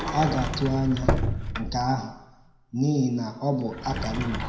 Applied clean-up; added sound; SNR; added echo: none; Sliding door; 3 dB; reverberation time 0.8 s.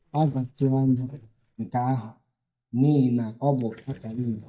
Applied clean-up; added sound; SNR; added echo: neural mask model DeepFilterNet 3.